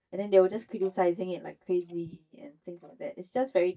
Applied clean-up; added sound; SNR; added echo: neural mask model DeepFilterNet 3.